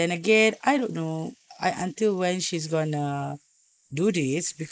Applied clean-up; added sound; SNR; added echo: neural mask model Resemble Enhance denoiser.